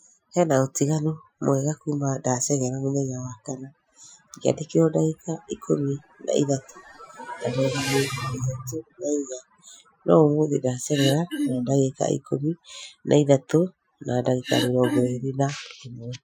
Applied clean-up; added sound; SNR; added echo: classical method Wiener filter.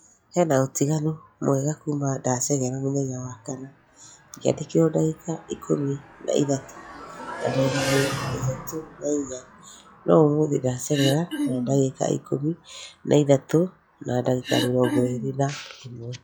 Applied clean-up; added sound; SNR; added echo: classical method log-MMSE.